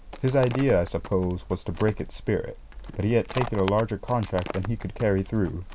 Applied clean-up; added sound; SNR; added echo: none; Livestock, farm animals, working animals; 12 dB; none.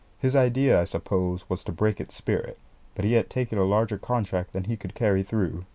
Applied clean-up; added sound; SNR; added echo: none; none; none; none.